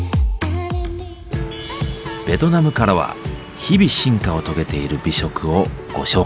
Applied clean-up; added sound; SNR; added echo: none; none; none; none.